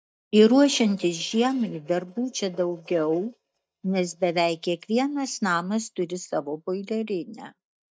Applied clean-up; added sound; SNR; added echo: neural mask model DeepFilterNet 3.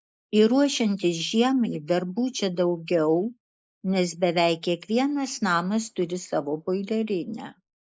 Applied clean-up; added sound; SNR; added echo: neural mask model Resemble Enhance denoiser.